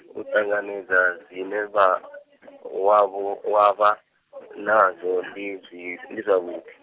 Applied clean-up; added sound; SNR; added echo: none; none; none; none.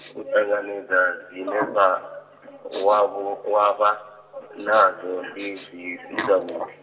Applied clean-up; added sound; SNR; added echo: none; Respiratory sounds; 14 dB; reverberation time 2.8 s.